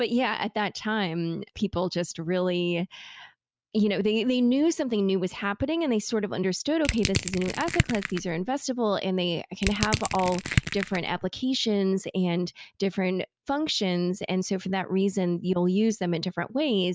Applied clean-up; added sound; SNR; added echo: none; Crushing; 3 dB; none.